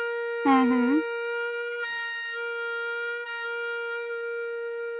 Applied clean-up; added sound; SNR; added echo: none; Wind instrument, woodwind instrument; 0 dB; none.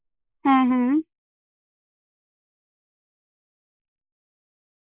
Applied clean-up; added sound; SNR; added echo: neural mask model Resemble Enhance denoiser.